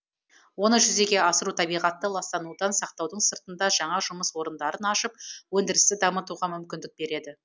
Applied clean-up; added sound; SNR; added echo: none; none; none; none.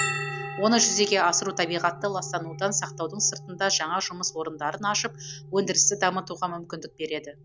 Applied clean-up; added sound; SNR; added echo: none; Bell; 11 dB; none.